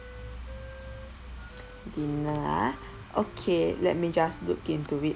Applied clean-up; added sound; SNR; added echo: none; Wind instrument, woodwind instrument; 20 dB; none.